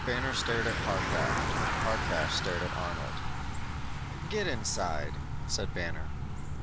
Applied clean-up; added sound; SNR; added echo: none; Bicycle; -3 dB; none.